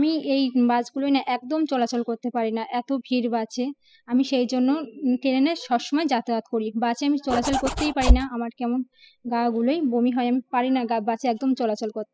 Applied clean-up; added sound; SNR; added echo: classical method spectral subtraction.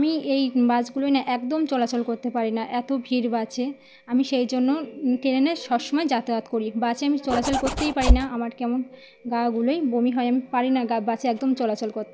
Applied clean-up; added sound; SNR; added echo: none; Zipper (clothing); -2 dB; none.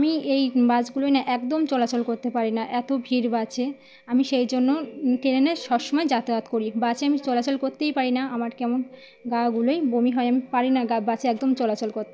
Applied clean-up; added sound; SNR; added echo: none; none; none; none.